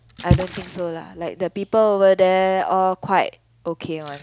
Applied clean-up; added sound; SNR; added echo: none; Splash, splatter; 9 dB; none.